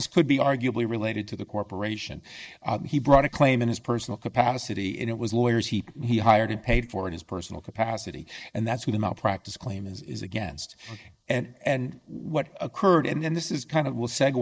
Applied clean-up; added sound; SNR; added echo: neural mask model Resemble Enhance denoiser.